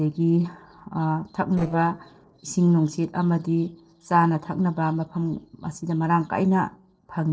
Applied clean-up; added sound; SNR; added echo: neural separator model SepFormer DNS4.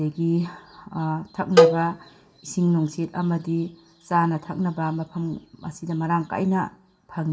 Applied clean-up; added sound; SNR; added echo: none; Cowbell; -3 dB; reverberation time 0.3 s.